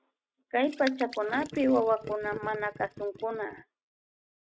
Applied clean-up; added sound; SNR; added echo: neural mask model RNNoise.